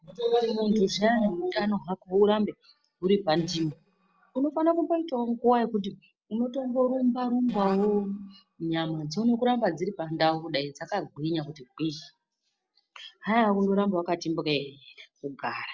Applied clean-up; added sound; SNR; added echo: neural separator model SepFormer DNS4.